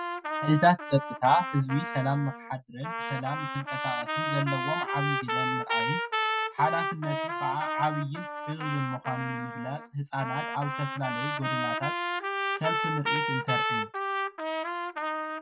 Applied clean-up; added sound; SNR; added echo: none; Trumpet; 1 dB; none.